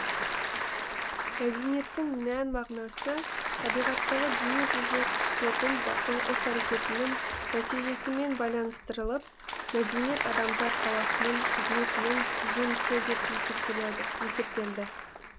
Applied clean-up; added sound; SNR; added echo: none; Applause / Crowd; -2 dB; none.